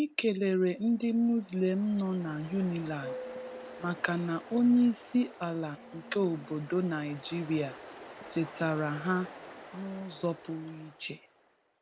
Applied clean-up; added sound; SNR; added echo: none; Ocean; 16 dB; none.